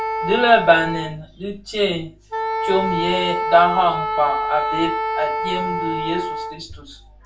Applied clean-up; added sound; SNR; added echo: none; Wind instrument, woodwind instrument; 3 dB; reverberation time 0.3 s.